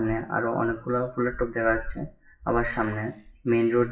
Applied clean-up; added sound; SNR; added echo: classical method WPE with log-MMSE.